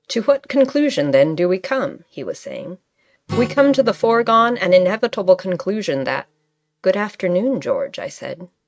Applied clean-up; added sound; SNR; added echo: neural mask model RNNoise.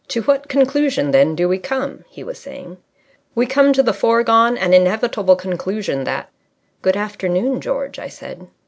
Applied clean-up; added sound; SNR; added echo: none; none; none; none.